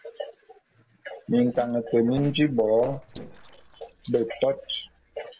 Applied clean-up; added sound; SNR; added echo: neural separator model SepFormer DNS4.